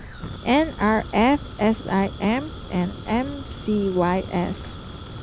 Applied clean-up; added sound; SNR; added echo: none; Fire; 11 dB; none.